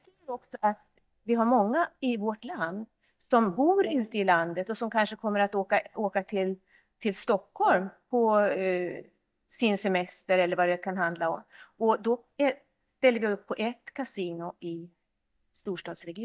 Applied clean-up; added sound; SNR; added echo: neural mask model DeepFilterNet 3.